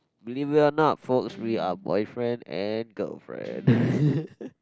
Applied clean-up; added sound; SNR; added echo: none; Guitar; 19 dB; none.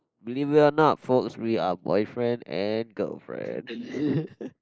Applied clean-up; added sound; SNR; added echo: neural mask model Resemble Enhance denoiser.